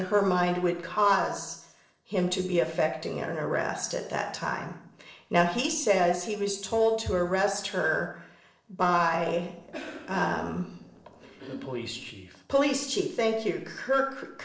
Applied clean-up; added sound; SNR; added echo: neural separator model SepFormer DNS4.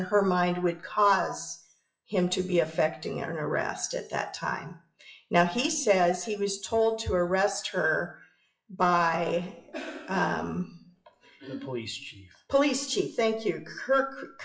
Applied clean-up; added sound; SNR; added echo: classical method WPE with log-MMSE.